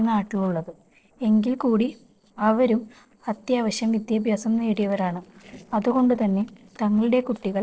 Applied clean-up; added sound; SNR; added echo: neural separator model SepFormer DNS4.